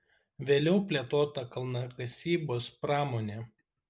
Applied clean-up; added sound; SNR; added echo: none; none; none; none.